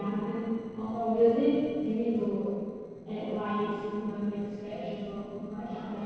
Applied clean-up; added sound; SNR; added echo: neural separator model SepFormer DNS4.